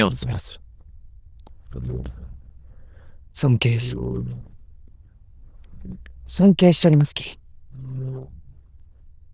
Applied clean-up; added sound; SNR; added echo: neural diffusion model UNIVERSE++.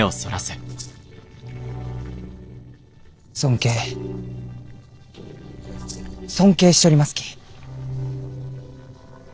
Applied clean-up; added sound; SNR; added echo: neural separator model SepFormer DNS4.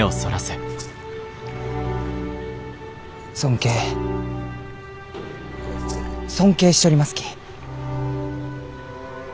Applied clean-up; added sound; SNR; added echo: none; Rattle (instrument) + Mechanisms; 19 dB; none.